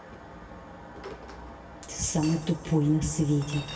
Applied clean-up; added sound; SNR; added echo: none; Chink, clink; 18 dB; reverberation time 1.9 s.